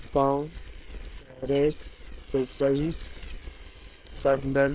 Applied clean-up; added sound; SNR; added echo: neural separator model SepFormer WHAM!.